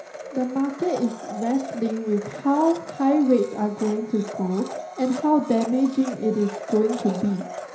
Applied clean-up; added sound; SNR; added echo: none; Domestic sounds, home sounds; 13 dB; reverberation time 0.5 s.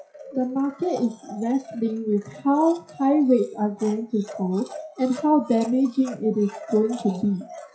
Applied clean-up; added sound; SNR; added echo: classical method WPE with log-MMSE.